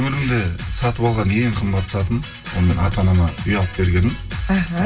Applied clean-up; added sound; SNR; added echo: none; none; none; reverberation time 0.2 s.